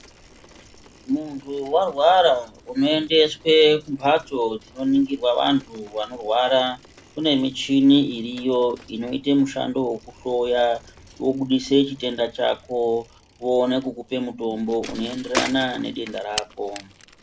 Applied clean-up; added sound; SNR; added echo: none; Bicycle; 18 dB; none.